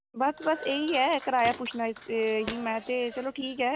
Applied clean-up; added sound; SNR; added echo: none; Walk, footsteps + Applause / Clapping; 13 dB; none.